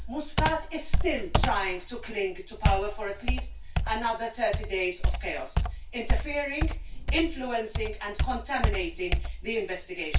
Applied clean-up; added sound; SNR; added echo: none; Computer keyboard; -2 dB; reverberation time 0.2 s.